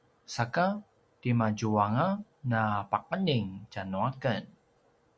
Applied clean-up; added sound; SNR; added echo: none; none; none; none.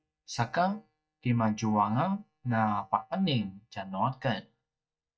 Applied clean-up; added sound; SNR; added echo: neural mask model DeepFilterNet 3.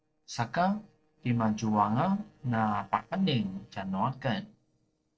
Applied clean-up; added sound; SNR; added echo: neural separator model SepFormer DNS4.